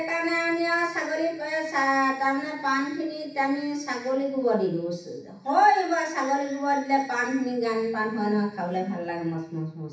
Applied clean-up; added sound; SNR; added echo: none; none; none; reverberation time 0.7 s.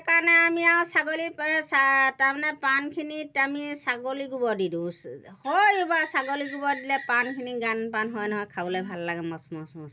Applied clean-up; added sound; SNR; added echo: none; none; none; none.